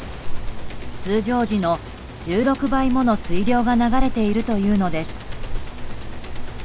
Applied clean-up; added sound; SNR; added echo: none; Ocean; 2 dB; none.